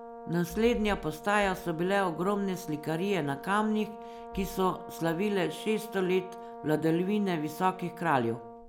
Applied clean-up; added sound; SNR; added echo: none; Brass instrument; 14 dB; none.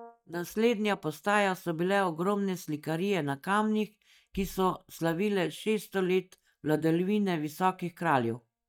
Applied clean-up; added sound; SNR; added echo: neural mask model DeepFilterNet 3.